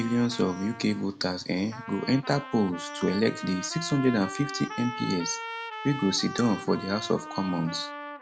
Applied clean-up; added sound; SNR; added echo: none; Trumpet; 11 dB; none.